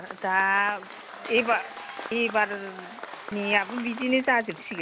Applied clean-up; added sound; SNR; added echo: none; Applause / Crowd / Cheering; 13 dB; none.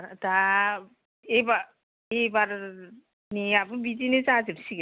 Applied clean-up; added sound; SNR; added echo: none; none; none; none.